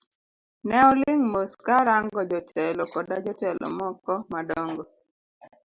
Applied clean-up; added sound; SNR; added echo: none; none; none; none.